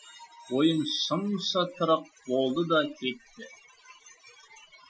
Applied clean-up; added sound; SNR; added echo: classical method Wiener filter.